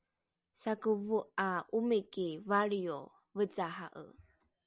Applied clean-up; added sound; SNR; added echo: none; none; none; none.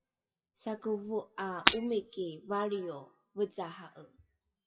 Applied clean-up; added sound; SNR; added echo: classical method WPE with log-MMSE.